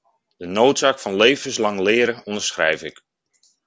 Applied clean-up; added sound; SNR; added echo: none; none; none; none.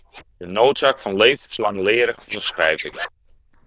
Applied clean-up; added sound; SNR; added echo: neural diffusion model UNIVERSE++.